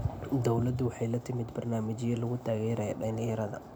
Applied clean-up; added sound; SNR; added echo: none; none; none; none.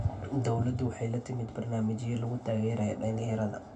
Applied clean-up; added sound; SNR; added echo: none; none; none; reverberation time 0.2 s.